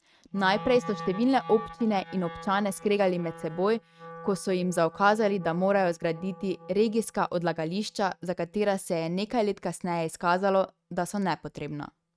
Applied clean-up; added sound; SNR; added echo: neural mask model RNNoise.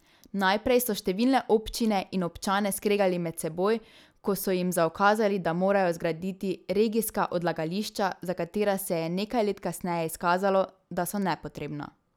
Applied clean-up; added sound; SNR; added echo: none; none; none; none.